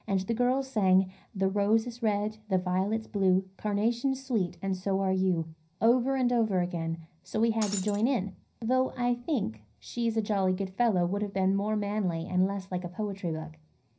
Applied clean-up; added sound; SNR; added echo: none; Shatter; 10 dB; reverberation time 0.4 s.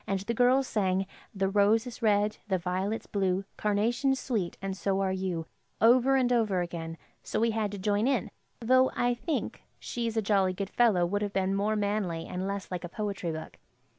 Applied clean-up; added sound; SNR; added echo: none; none; none; none.